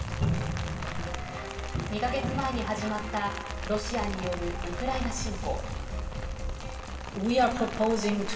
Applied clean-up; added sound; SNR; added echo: none; Rain; 9 dB; reverberation time 2.5 s.